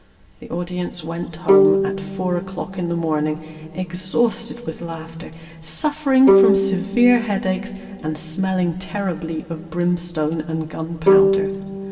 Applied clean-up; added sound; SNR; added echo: none; Bowed string instrument; 1 dB; reverberation time 2.5 s.